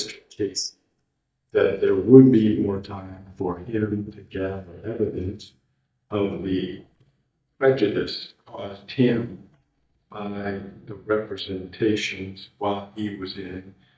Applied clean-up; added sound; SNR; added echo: neural mask model DeepFilterNet 3.